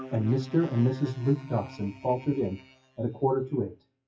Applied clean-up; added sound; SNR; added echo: classical method WPE with log-MMSE.